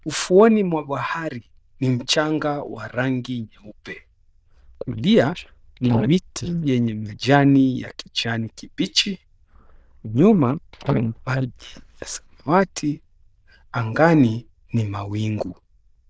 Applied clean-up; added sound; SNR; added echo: neural diffusion model UNIVERSE++.